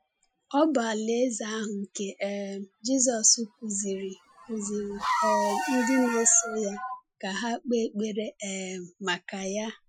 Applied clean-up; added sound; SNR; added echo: classical method Wiener filter.